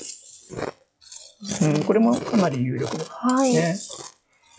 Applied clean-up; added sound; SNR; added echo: classical method log-MMSE.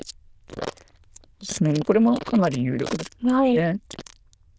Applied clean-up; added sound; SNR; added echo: neural diffusion model UNIVERSE++.